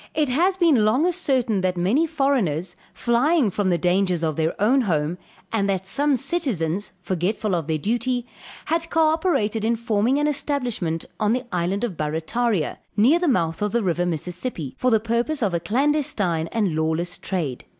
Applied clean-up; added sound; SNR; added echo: none; none; none; none.